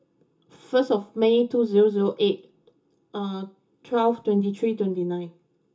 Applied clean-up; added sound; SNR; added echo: none; none; none; reverberation time 0.2 s.